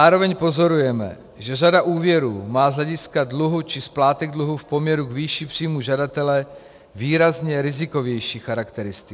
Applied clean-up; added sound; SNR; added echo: none; none; none; none.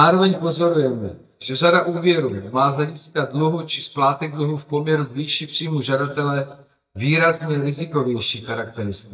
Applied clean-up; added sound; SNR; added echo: neural mask model DeepFilterNet 3.